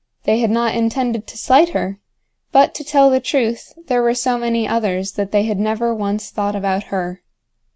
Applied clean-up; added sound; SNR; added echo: none; none; none; none.